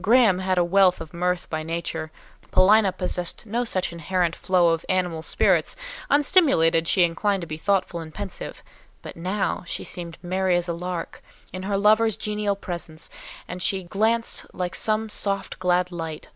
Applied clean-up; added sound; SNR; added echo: none; none; none; none.